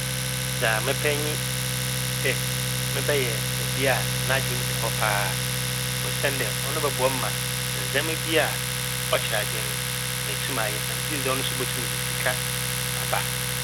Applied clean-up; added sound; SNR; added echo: none; Domestic sounds, home sounds; -4 dB; none.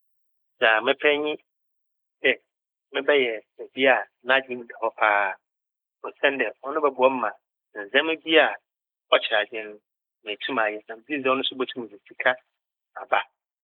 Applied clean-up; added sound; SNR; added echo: neural mask model Resemble Enhance denoiser.